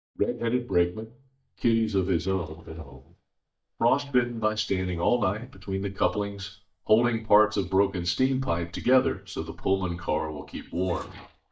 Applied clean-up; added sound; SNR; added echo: neural mask model DeepFilterNet 3.